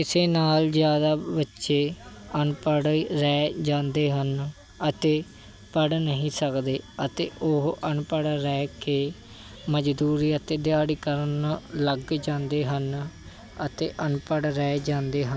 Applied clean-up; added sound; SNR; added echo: none; none; none; none.